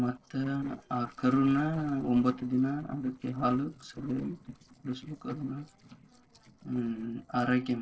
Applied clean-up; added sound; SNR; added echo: neural separator model SepFormer DNS4.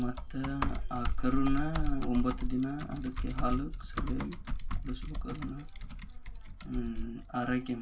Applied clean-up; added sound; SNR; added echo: none; Typing; -2 dB; reverberation time 0.2 s.